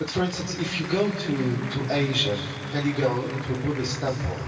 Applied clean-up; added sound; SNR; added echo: none; Applause; 13 dB; reverberation time 2.5 s.